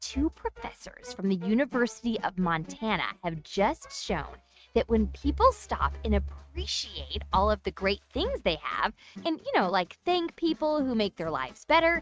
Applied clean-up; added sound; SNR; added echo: neural mask model RNNoise.